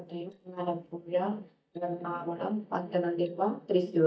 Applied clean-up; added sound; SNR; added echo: neural mask model DeepFilterNet 3.